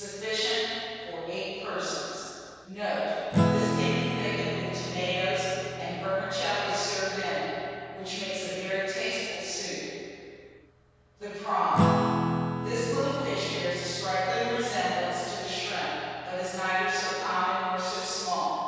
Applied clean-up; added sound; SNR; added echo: none; Acoustic guitar / Strum; 4 dB; reverberation time 2.2 s.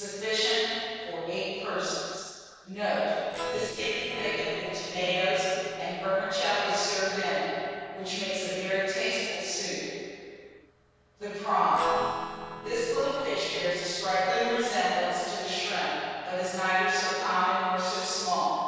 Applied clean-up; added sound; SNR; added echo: neural separator model SepFormer DNS4.